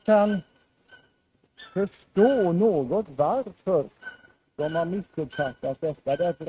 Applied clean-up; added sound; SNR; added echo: neural mask model RNNoise.